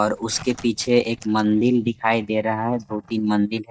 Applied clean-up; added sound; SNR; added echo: neural mask model DeepFilterNet 3.